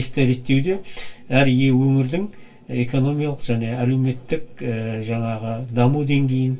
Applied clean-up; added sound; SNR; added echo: none; none; none; reverberation time 0.2 s.